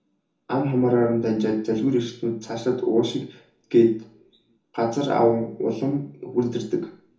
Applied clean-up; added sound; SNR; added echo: none; none; none; reverberation time 0.6 s.